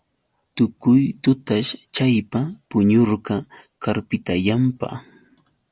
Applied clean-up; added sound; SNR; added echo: none; none; none; none.